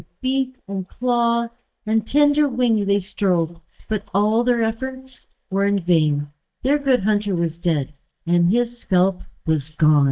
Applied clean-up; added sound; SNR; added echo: neural mask model DeepFilterNet 3.